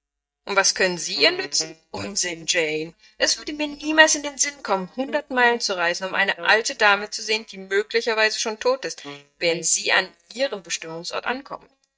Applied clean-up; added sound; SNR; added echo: neural mask model DeepFilterNet 3.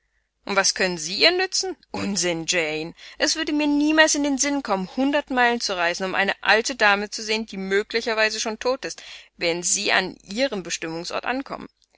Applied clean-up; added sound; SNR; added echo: none; none; none; none.